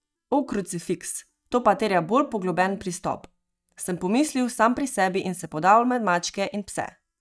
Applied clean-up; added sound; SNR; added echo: neural mask model DeepFilterNet 3.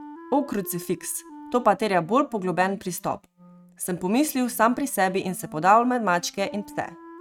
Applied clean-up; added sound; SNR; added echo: neural mask model RNNoise.